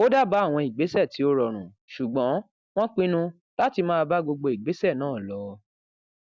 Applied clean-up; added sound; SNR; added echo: none; none; none; none.